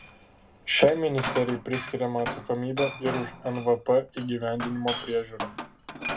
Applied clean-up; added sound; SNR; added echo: none; Glass; 9 dB; reverberation time 0.2 s.